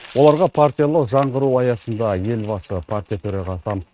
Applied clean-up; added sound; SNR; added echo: neural mask model RNNoise.